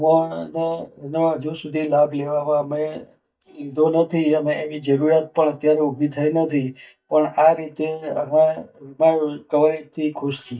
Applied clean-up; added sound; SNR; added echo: neural mask model DeepFilterNet 3.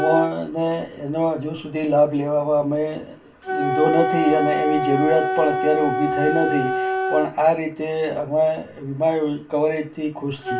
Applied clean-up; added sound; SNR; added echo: none; Wind instrument, woodwind instrument; 4 dB; reverberation time 0.2 s.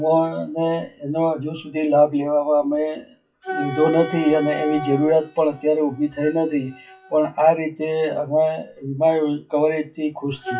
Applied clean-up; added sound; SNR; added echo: classical method WPE with log-MMSE.